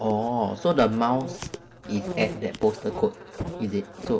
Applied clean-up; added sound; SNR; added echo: none; Insect; 11 dB; reverberation time 1.9 s.